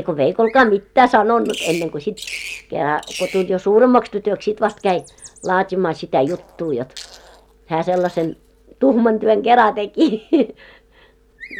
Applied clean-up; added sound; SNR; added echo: none; Bird vocalization, bird call, bird song; 20 dB; none.